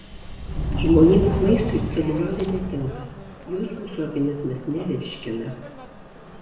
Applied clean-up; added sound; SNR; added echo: none; Subway, metro, underground; 6 dB; reverberation time 0.8 s.